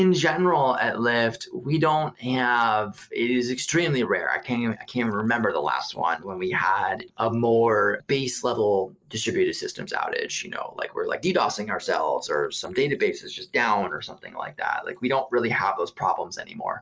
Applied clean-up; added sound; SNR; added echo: neural mask model Resemble Enhance denoiser.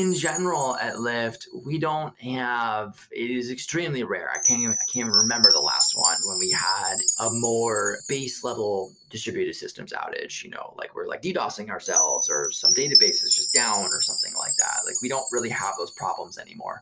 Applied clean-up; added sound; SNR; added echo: none; Chime; -2 dB; none.